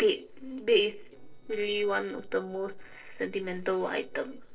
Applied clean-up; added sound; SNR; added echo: neural separator model SepFormer DNS4.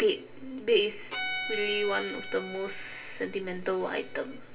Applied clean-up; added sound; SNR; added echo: none; Bowed string instrument; 9 dB; reverberation time 0.2 s.